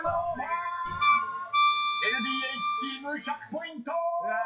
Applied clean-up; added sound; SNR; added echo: classical method WPE with log-MMSE.